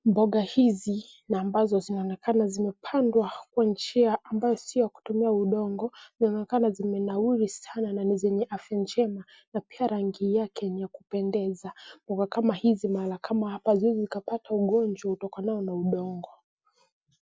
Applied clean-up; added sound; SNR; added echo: none; none; none; none.